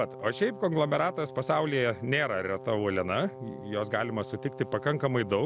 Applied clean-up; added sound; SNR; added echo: none; Brass instrument; 14 dB; none.